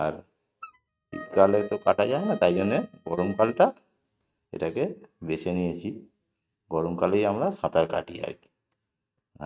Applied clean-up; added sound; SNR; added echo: neural mask model RNNoise.